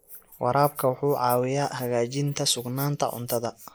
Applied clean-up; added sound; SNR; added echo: neural mask model Resemble Enhance denoiser.